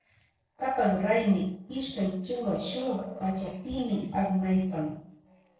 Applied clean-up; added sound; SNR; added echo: neural separator model SepFormer DNS4.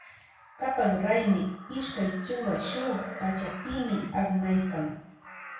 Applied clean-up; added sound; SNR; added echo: none; Crow; 13 dB; reverberation time 0.6 s.